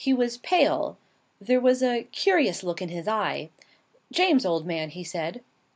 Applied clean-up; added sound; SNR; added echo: none; none; none; none.